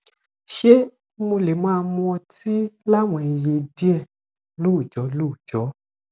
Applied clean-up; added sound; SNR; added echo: none; none; none; none.